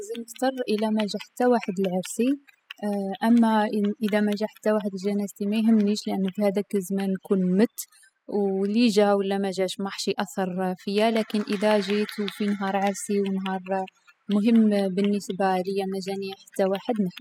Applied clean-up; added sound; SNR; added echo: classical method spectral subtraction.